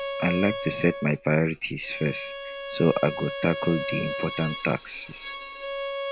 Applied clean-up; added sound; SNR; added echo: none; Bowed string instrument; 8 dB; none.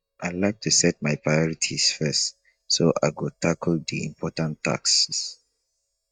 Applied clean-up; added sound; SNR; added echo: neural mask model DeepFilterNet 3.